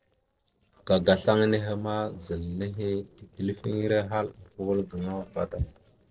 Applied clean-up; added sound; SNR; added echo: neural separator model SepFormer DNS4.